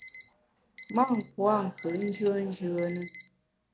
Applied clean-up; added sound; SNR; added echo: none; Alarm; 12 dB; none.